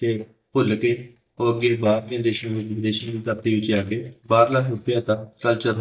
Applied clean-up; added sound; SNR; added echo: neural mask model DeepFilterNet 3.